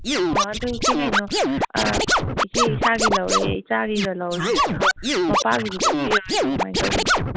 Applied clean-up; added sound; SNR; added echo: neural mask model Resemble Enhance denoiser.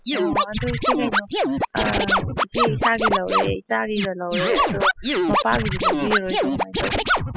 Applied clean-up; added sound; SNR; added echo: classical method spectral subtraction.